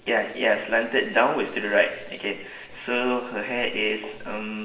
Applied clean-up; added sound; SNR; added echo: none; none; none; reverberation time 1.1 s.